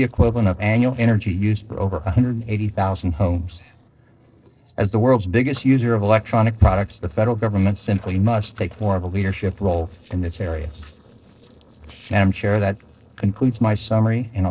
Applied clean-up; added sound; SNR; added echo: neural separator model SepFormer DNS4.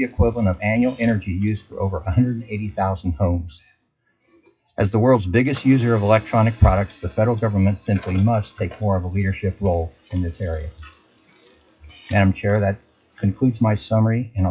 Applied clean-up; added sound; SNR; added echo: classical method WPE with log-MMSE.